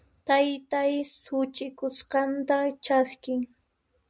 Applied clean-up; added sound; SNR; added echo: none; none; none; none.